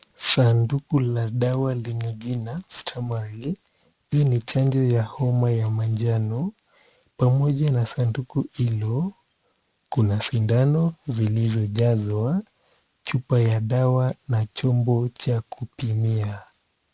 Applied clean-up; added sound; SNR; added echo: none; none; none; none.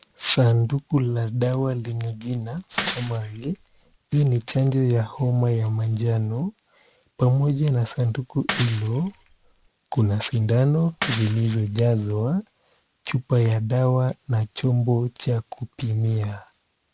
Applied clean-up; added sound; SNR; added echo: none; Shatter / Crushing; 11 dB; none.